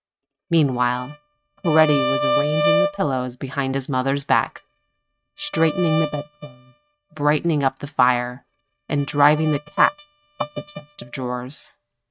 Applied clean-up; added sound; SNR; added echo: neural mask model RNNoise.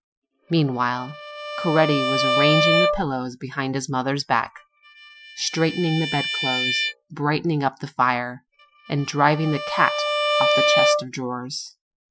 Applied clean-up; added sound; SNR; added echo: classical method Wiener filter.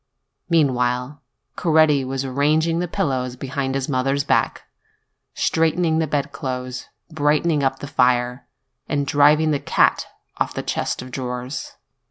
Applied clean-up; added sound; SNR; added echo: none; none; none; none.